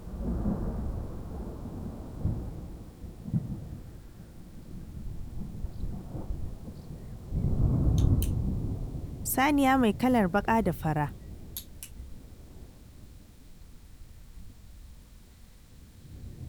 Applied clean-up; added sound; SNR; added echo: none; Thunder; -1 dB; none.